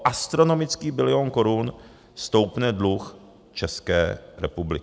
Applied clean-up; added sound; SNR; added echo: none; none; none; none.